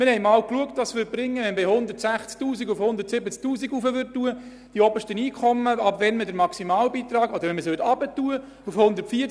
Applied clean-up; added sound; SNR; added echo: none; none; none; none.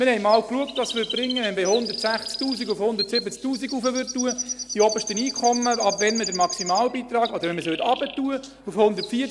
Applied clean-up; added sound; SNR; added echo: none; Chirp, tweet; 9 dB; none.